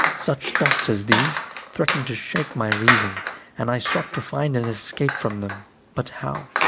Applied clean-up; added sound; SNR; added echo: none; Chink, clink; 0 dB; none.